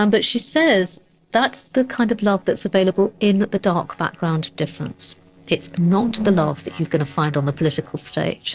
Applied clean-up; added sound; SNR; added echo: neural separator model SepFormer DNS4.